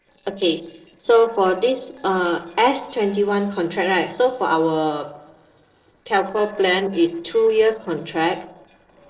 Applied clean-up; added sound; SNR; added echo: neural separator model SepFormer DNS4.